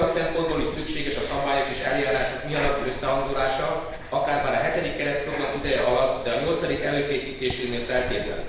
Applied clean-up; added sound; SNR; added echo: none; Breathing; 9 dB; reverberation time 1.0 s.